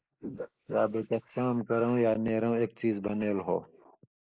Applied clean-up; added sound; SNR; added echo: neural mask model Resemble Enhance denoiser.